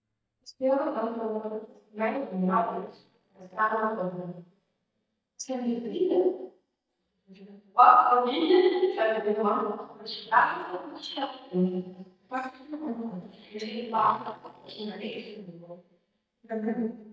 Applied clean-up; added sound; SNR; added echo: neural mask model DeepFilterNet 3.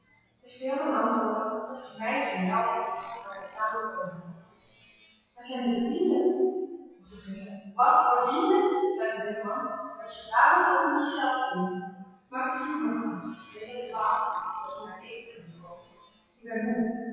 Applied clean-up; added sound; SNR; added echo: classical method WPE with log-MMSE.